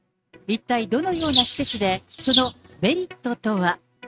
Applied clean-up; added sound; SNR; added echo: neural mask model RNNoise.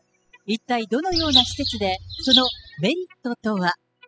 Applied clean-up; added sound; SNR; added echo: classical method spectral subtraction.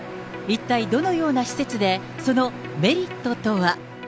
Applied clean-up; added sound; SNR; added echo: none; none; none; none.